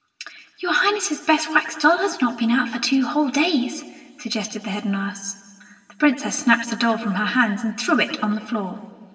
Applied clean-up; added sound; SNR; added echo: none; none; none; reverberation time 1.9 s.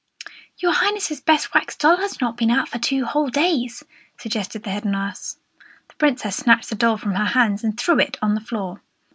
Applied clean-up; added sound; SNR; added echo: none; none; none; none.